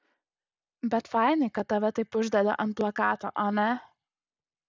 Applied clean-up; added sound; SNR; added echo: none; none; none; none.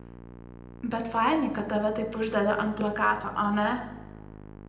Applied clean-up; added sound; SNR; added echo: none; Musical instrument; 16 dB; reverberation time 0.7 s.